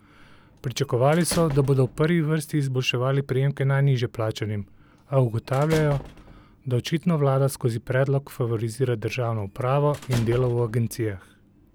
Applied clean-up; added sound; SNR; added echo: none; Squeak / Slam / Human group actions; 19 dB; none.